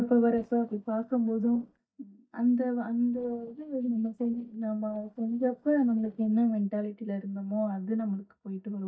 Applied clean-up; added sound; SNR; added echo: neural mask model DeepFilterNet 3.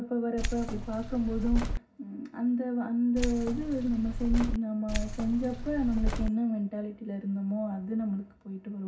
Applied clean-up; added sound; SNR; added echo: none; Keys jangling; 1 dB; reverberation time 0.4 s.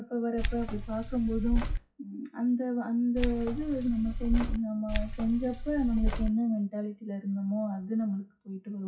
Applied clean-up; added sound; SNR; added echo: classical method WPE with log-MMSE.